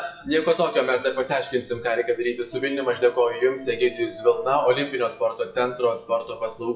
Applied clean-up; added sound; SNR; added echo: classical method WPE with log-MMSE.